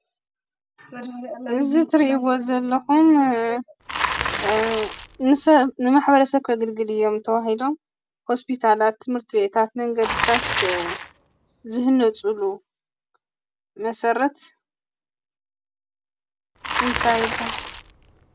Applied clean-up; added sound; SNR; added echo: none; Bicycle; 10 dB; none.